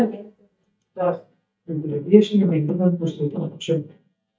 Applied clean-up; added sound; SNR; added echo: neural mask model DeepFilterNet 3.